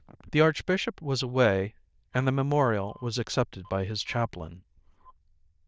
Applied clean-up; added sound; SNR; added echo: neural diffusion model UNIVERSE++.